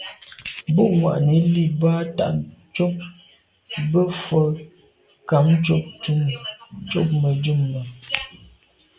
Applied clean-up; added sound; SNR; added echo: none; none; none; none.